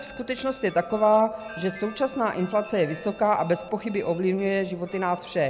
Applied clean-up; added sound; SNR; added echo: none; Wind chime + Alarm; 19 dB; none.